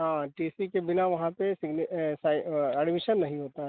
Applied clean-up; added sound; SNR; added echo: none; none; none; none.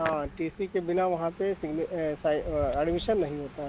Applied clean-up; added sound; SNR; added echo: none; Hands; 13 dB; none.